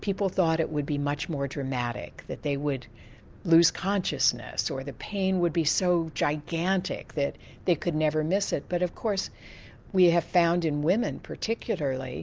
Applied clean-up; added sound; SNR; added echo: none; none; none; none.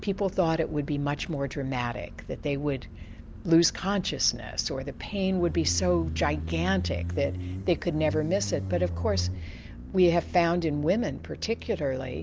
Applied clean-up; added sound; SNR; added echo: none; Motorcycle; 8 dB; none.